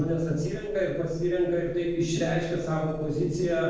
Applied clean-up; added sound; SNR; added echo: neural separator model SepFormer DNS4.